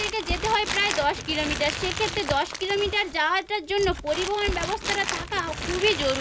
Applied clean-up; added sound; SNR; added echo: none; Crumpling, crinkling; 6 dB; none.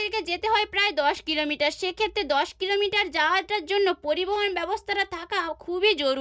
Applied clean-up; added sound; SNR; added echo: none; none; none; none.